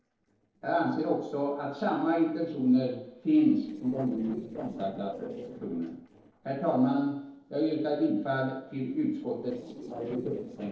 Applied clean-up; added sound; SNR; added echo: neural separator model SepFormer DNS4.